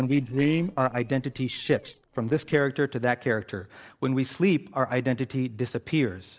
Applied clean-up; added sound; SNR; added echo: neural separator model SepFormer DNS4.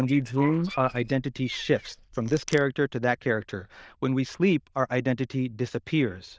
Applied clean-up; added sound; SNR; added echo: neural diffusion model UNIVERSE++.